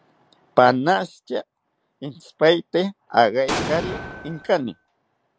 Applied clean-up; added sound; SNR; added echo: none; Explosion; 7 dB; none.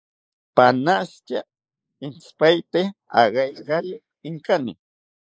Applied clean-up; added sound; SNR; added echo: neural mask model Resemble Enhance denoiser.